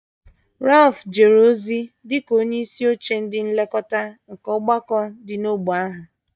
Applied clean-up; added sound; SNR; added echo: neural mask model DeepFilterNet 3.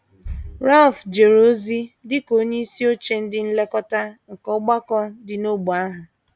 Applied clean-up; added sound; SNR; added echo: none; none; none; none.